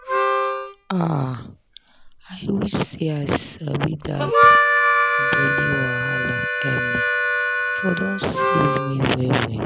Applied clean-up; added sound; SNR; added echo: none; Harmonica; -4 dB; none.